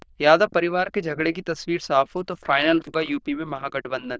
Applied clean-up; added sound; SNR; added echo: neural diffusion model UNIVERSE++.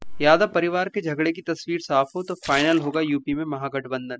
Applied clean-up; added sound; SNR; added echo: classical method spectral subtraction.